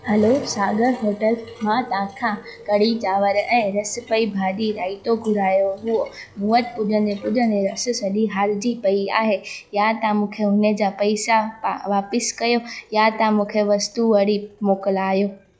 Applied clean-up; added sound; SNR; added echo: classical method log-MMSE.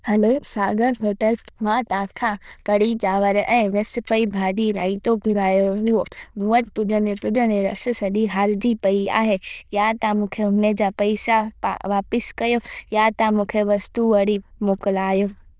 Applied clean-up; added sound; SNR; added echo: neural diffusion model UNIVERSE++.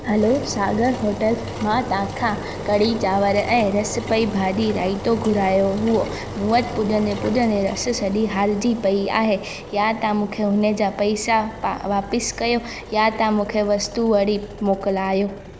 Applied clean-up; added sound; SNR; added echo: none; Engine; 11 dB; none.